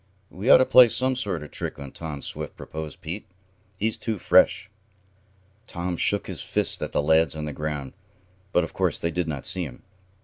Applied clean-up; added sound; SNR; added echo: none; none; none; none.